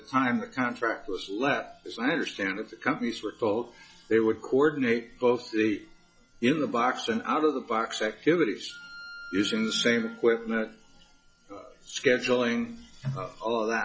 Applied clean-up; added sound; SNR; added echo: classical method log-MMSE.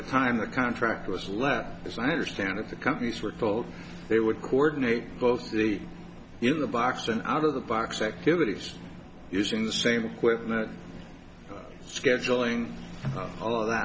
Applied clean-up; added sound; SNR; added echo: none; none; none; none.